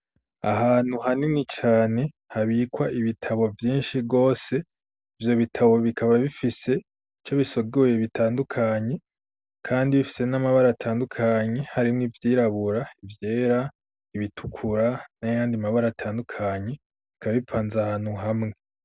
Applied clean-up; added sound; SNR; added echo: none; none; none; none.